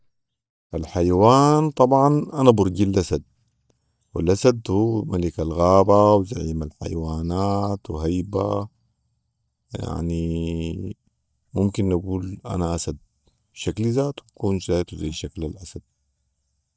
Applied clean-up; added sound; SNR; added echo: neural mask model DeepFilterNet 3.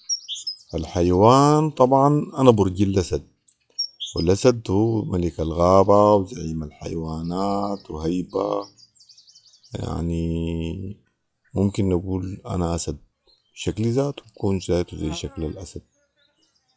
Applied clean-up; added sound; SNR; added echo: classical method log-MMSE.